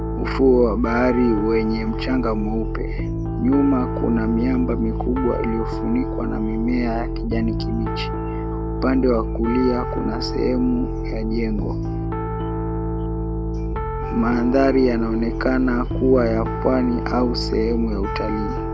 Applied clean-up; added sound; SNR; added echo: none; Piano; 2 dB; none.